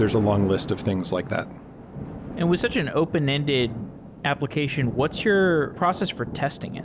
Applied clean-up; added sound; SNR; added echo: none; Thunder; 11 dB; none.